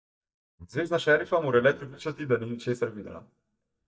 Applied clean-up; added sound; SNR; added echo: neural mask model DeepFilterNet 3.